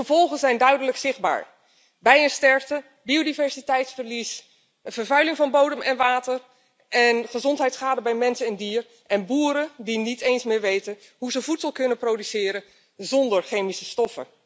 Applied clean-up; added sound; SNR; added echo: none; none; none; none.